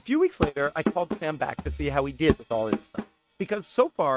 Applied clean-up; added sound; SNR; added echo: neural mask model RNNoise.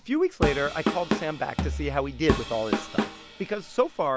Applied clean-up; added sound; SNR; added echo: none; Drum kit; 2 dB; none.